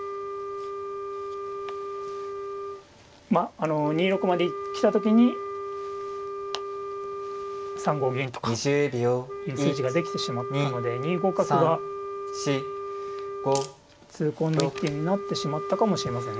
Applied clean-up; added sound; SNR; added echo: none; Wind instrument, woodwind instrument; 7 dB; none.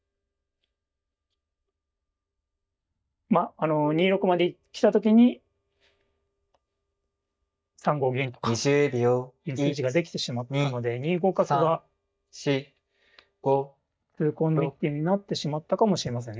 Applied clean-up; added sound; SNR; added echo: neural mask model DeepFilterNet 3.